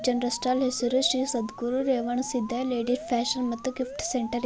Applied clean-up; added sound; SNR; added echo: none; Alarm; 14 dB; none.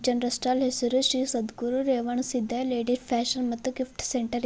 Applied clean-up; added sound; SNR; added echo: none; none; none; none.